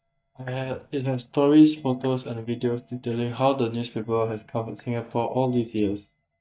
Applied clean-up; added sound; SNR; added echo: neural mask model DeepFilterNet 3.